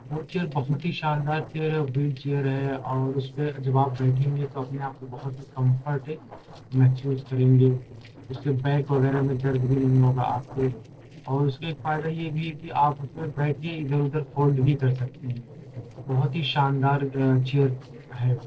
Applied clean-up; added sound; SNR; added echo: neural separator model SepFormer DNS4.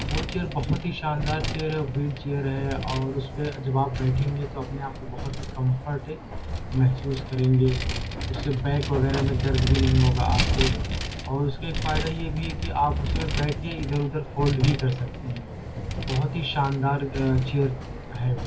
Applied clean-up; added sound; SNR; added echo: none; Vehicle; 3 dB; reverberation time 0.1 s.